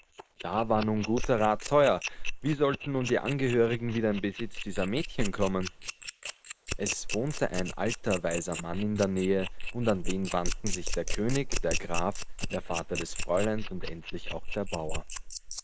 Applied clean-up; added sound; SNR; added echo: neural mask model Resemble Enhance denoiser.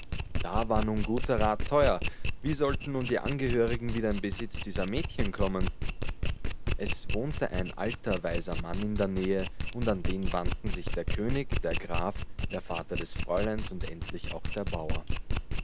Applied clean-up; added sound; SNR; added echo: none; Domestic sounds, home sounds; -2 dB; none.